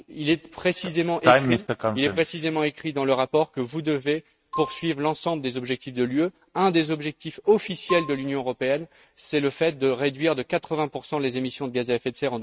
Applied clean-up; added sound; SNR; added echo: neural mask model RNNoise.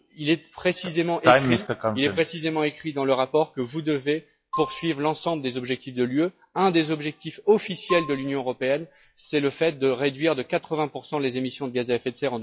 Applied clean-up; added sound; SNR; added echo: classical method log-MMSE.